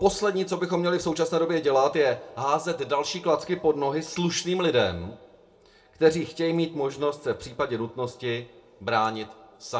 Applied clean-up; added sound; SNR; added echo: none; none; none; reverberation time 0.2 s.